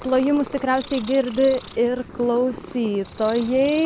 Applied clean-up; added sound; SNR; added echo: none; Purr; 19 dB; none.